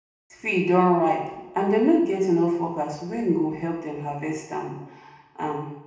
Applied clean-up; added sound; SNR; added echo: none; none; none; reverberation time 0.9 s.